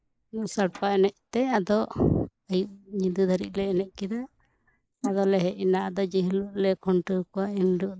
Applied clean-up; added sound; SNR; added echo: neural mask model Resemble Enhance denoiser.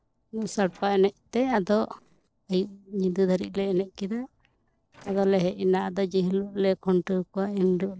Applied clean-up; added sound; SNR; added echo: neural separator model SepFormer DNS4.